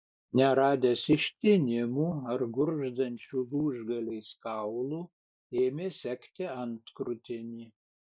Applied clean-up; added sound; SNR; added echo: neural mask model DeepFilterNet 3.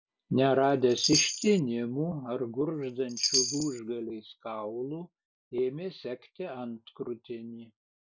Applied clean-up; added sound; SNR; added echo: none; Chime; 2 dB; none.